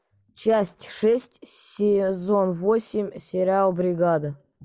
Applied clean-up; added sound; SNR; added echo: none; none; none; none.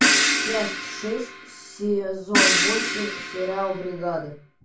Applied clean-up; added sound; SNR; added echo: none; Crash cymbal; -4 dB; reverberation time 0.3 s.